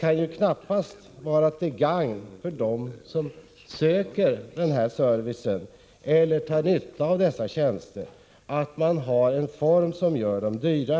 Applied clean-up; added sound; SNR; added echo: none; none; none; none.